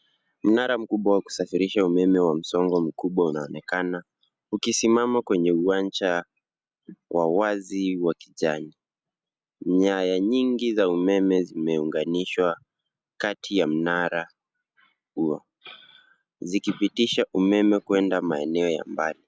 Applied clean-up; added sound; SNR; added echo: none; none; none; none.